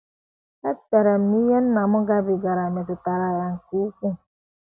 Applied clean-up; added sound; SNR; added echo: none; none; none; none.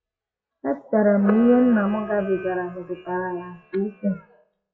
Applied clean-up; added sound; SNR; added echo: classical method WPE with log-MMSE.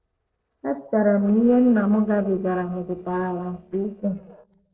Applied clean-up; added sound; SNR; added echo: neural separator model SepFormer DNS4.